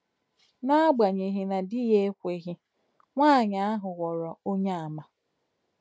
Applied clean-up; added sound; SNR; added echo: none; none; none; none.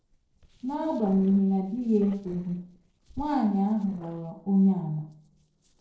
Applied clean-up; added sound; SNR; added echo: neural separator model SepFormer DNS4.